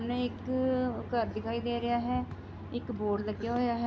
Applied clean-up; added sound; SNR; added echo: none; none; none; none.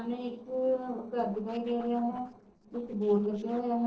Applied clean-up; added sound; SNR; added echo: neural separator model SepFormer DNS4.